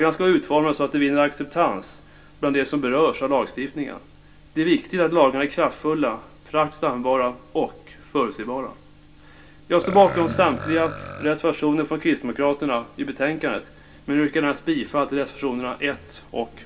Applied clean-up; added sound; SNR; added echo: none; Burping, eructation; 12 dB; reverberation time 0.2 s.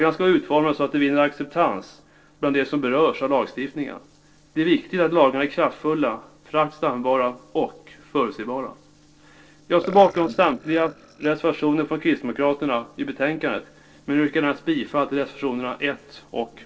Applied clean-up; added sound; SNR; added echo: neural separator model SepFormer DNS4.